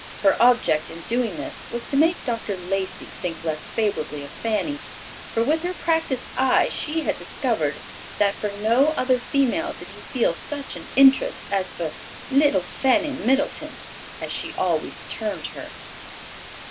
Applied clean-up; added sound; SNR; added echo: none; Water; 15 dB; none.